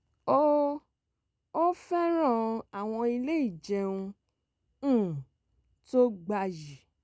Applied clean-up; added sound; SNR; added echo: none; none; none; none.